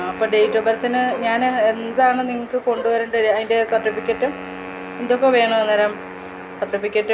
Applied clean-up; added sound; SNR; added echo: none; Bowed string instrument + Wind instrument, woodwind instrument; 14 dB; none.